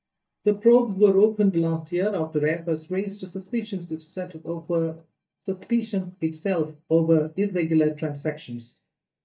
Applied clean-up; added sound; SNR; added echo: neural mask model DeepFilterNet 3.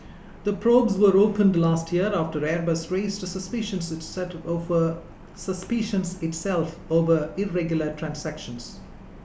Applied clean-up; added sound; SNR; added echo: none; none; none; none.